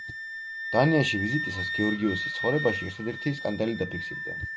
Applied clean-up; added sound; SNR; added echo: none; Wind instrument, woodwind instrument; 5 dB; none.